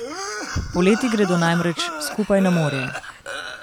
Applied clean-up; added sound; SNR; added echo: none; Cough; 8 dB; none.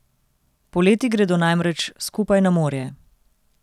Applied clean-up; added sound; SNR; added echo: none; none; none; none.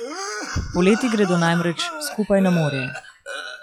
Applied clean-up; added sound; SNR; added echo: classical method log-MMSE.